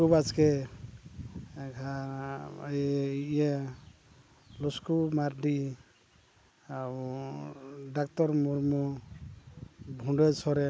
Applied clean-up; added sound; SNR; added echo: none; none; none; none.